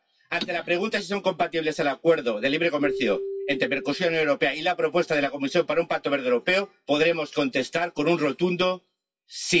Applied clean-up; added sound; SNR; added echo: classical method WPE with log-MMSE.